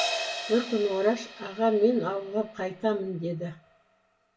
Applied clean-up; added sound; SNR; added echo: none; Crash cymbal; 10 dB; reverberation time 0.1 s.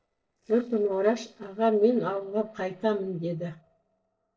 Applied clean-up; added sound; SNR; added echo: neural separator model SepFormer DNS4.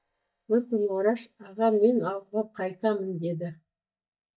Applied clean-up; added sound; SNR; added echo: neural mask model DeepFilterNet 3.